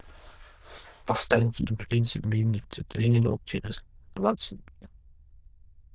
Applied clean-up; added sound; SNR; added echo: neural diffusion model UNIVERSE++.